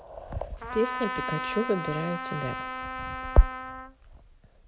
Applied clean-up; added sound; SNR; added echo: none; Trumpet; 6 dB; none.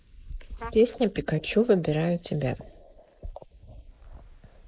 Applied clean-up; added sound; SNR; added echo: neural mask model Resemble Enhance denoiser.